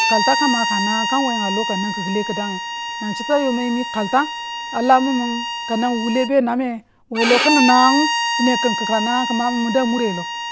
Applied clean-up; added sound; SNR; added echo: none; Bowed string instrument; 3 dB; none.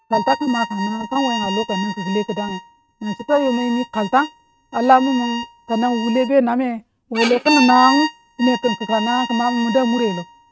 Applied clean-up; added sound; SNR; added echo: neural mask model RNNoise.